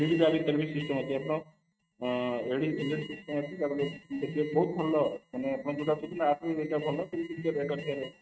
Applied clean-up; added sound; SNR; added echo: neural mask model RNNoise.